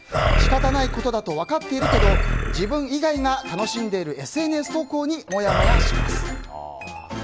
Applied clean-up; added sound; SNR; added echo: none; Animal; -5 dB; none.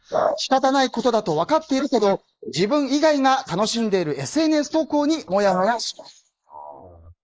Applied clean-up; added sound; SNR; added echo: neural mask model Resemble Enhance denoiser.